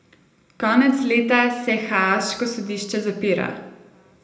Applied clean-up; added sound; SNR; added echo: none; none; none; reverberation time 0.8 s.